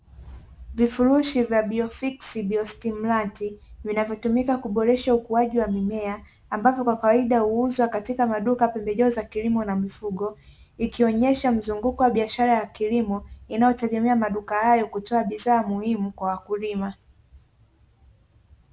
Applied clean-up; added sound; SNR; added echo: none; none; none; none.